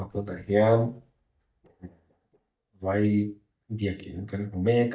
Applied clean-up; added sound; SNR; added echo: neural mask model DeepFilterNet 3.